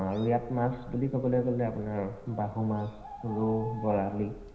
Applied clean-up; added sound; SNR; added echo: none; Bird; 16 dB; reverberation time 0.9 s.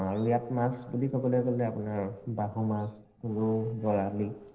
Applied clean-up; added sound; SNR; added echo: neural separator model SepFormer DNS4.